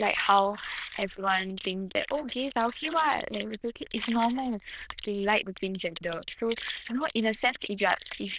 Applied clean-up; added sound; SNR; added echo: neural diffusion model UNIVERSE++.